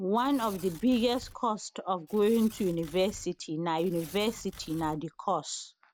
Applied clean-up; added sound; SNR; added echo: none; Tearing; 20 dB; none.